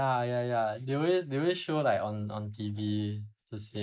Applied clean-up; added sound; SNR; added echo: neural mask model Resemble Enhance denoiser.